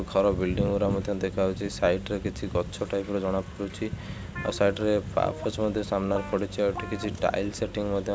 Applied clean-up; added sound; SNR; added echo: none; Guitar; 16 dB; none.